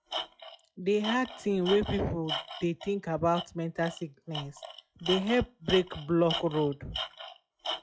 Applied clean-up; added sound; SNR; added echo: classical method log-MMSE.